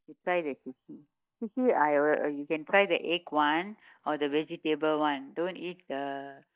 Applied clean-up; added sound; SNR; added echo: neural mask model DeepFilterNet 3.